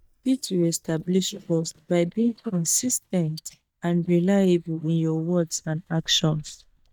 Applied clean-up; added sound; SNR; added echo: neural mask model DeepFilterNet 3.